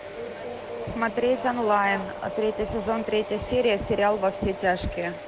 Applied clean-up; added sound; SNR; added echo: none; none; none; none.